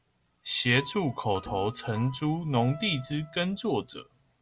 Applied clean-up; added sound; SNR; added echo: none; Piano + Bowed string instrument; 18 dB; none.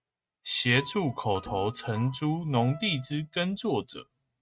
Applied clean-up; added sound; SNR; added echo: neural mask model RNNoise.